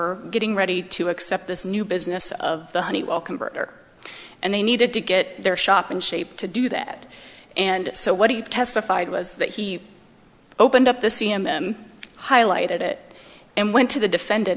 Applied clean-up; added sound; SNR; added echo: none; none; none; none.